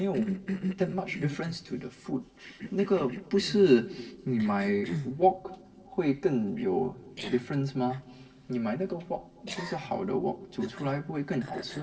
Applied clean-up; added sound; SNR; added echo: neural separator model SepFormer DNS4.